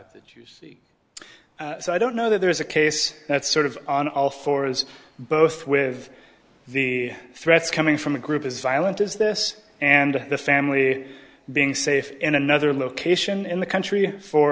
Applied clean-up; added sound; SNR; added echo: none; none; none; none.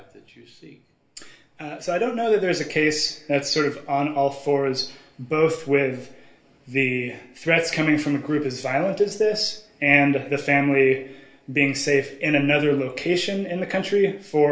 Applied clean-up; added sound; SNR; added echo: none; none; none; reverberation time 0.3 s.